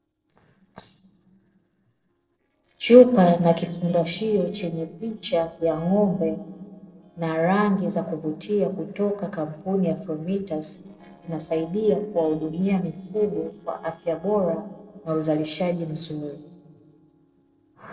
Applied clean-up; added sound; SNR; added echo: neural separator model SepFormer DNS4.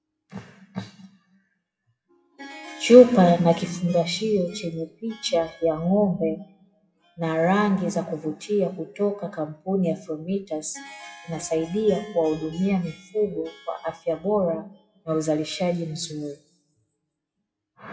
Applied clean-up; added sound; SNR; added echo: classical method WPE with log-MMSE.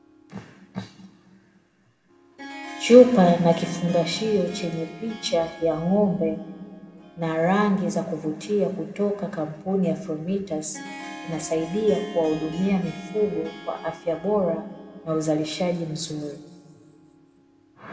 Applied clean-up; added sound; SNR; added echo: none; Harp; 19 dB; reverberation time 1.6 s.